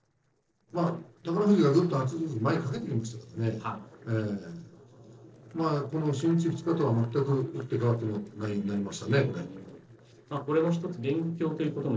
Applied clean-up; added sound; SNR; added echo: neural separator model SepFormer DNS4.